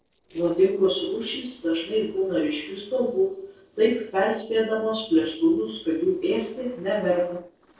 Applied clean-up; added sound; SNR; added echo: neural separator model SepFormer DNS4.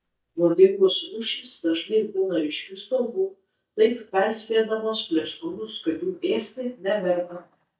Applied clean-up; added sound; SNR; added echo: neural mask model DeepFilterNet 3.